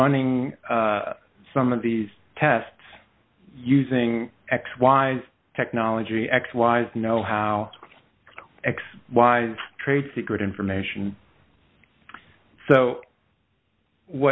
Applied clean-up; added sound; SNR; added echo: none; none; none; none.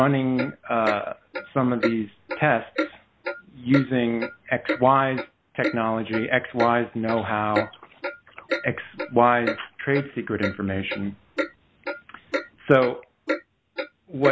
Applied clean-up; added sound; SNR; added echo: none; Clock; 8 dB; none.